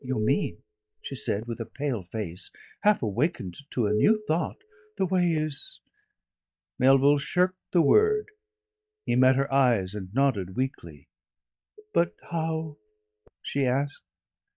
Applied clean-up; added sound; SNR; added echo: neural mask model DeepFilterNet 3.